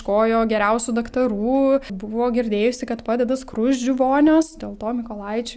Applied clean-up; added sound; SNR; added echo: none; none; none; none.